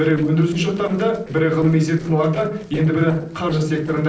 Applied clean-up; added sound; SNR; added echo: neural separator model SepFormer DNS4.